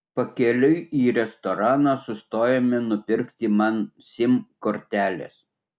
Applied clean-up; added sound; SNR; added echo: none; none; none; none.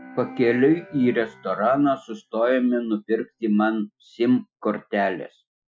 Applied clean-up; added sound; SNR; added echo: classical method Wiener filter.